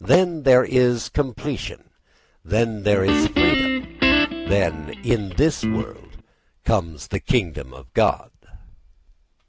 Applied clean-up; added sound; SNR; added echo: none; Guitar; 1 dB; none.